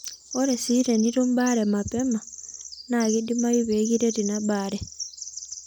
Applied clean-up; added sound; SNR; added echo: none; Bird vocalization, bird call, bird song; 13 dB; none.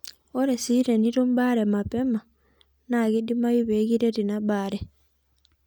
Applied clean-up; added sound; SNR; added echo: none; none; none; none.